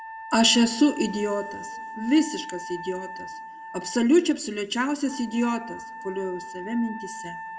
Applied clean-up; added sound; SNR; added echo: none; Wind instrument, woodwind instrument; 13 dB; reverberation time 1.5 s.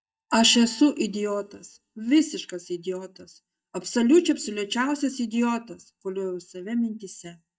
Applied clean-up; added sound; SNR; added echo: neural mask model DeepFilterNet 3.